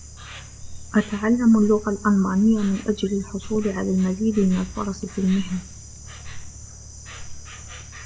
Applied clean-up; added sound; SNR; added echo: none; Insect; 13 dB; reverberation time 0.8 s.